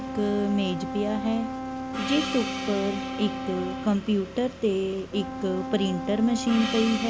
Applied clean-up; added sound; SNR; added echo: none; Brass instrument + Gong; 6 dB; none.